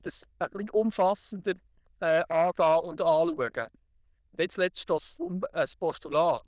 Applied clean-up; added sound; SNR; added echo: neural diffusion model UNIVERSE++.